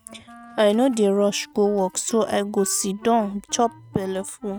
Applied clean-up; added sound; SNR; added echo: neural mask model RNNoise.